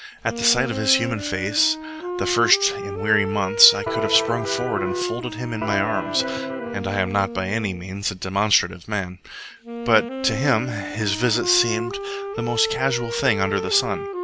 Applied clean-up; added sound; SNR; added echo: none; Wind instrument, woodwind instrument + Electric guitar; 6 dB; none.